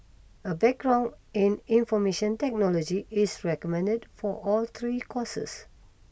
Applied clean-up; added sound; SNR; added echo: none; none; none; none.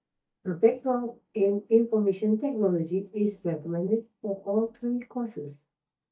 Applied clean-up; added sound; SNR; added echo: neural mask model DeepFilterNet 3.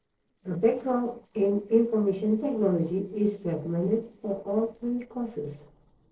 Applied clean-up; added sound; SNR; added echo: neural separator model SepFormer DNS4.